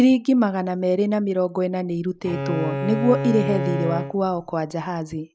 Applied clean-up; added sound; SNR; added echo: none; Bowed string instrument; 6 dB; none.